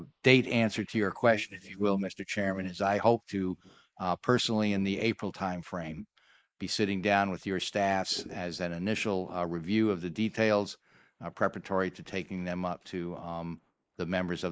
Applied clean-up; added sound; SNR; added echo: neural mask model Resemble Enhance denoiser.